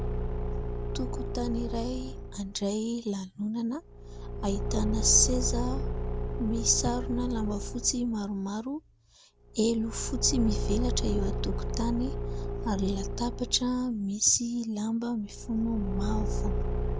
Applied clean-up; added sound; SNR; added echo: none; Engine / Car; 1 dB; none.